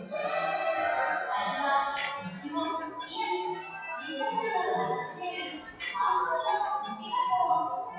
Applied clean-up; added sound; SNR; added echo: classical method WPE with log-MMSE.